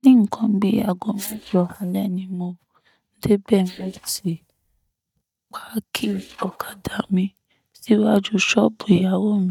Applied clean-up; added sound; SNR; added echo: neural mask model DeepFilterNet 3.